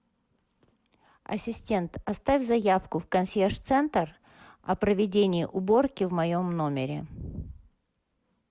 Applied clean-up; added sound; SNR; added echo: none; none; none; none.